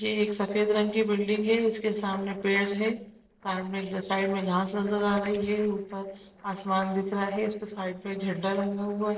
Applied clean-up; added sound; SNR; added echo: neural separator model SepFormer DNS4.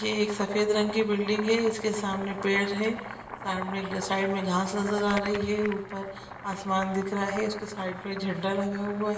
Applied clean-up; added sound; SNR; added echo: none; Boiling; 12 dB; reverberation time 1.1 s.